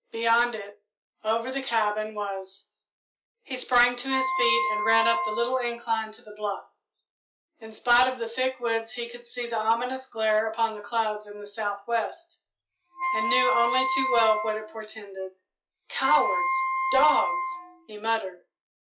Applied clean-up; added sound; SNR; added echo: classical method log-MMSE.